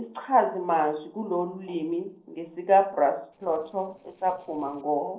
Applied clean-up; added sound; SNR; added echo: neural separator model SepFormer DNS4.